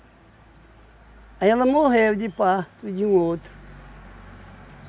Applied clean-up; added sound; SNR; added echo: none; none; none; none.